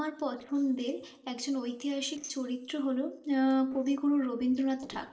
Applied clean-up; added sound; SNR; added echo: neural separator model SepFormer DNS4.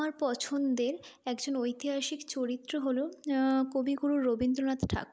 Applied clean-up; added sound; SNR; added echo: none; none; none; none.